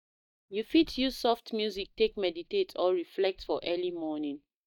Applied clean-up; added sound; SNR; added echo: neural mask model DeepFilterNet 3.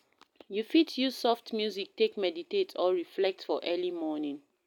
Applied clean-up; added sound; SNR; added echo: none; none; none; none.